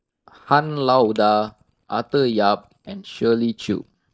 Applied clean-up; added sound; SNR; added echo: neural mask model DeepFilterNet 3.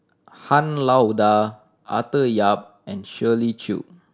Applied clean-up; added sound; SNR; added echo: none; none; none; none.